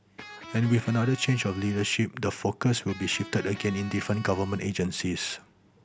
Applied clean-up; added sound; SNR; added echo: none; Electric guitar; 16 dB; none.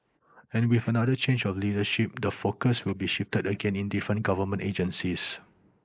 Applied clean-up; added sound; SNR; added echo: neural mask model Resemble Enhance denoiser.